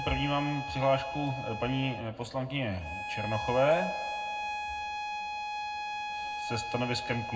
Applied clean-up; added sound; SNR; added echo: none; Bowed string instrument; 4 dB; reverberation time 0.3 s.